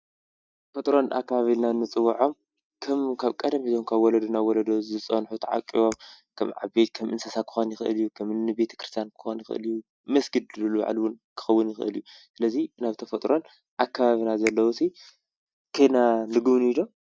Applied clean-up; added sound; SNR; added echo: neural mask model DeepFilterNet 3.